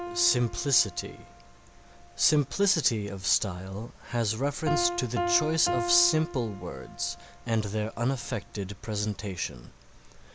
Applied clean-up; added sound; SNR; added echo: none; Piano; 9 dB; none.